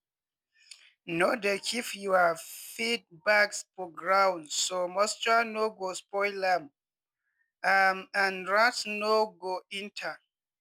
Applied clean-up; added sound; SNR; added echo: none; none; none; none.